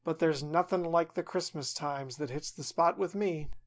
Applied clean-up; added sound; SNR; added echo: none; none; none; none.